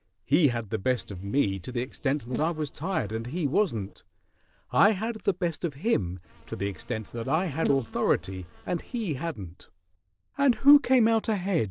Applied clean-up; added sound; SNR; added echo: neural separator model SepFormer DNS4.